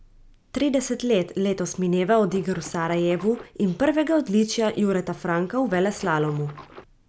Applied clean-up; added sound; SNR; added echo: none; Water / Splash, splatter; 20 dB; none.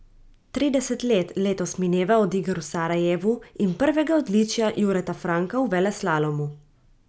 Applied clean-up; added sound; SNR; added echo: none; none; none; none.